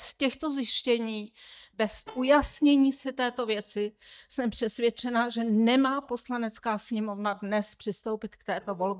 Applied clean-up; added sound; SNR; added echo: neural mask model DeepFilterNet 3.